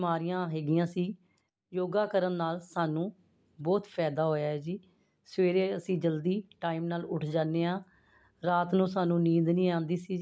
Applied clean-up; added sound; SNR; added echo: none; none; none; none.